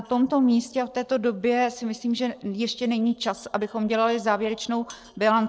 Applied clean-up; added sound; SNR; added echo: neural separator model SepFormer DNS4.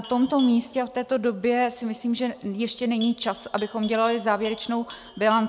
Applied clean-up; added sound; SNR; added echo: none; Livestock, farm animals, working animals; 19 dB; none.